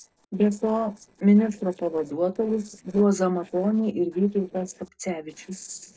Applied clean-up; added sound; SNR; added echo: neural separator model SepFormer DNS4.